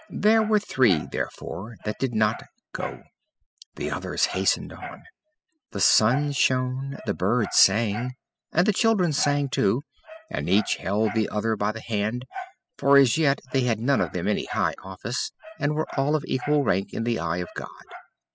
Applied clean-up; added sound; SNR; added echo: classical method spectral subtraction.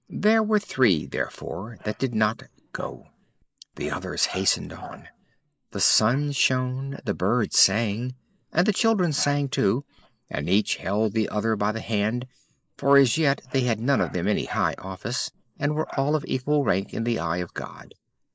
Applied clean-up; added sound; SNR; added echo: neural mask model Resemble Enhance denoiser.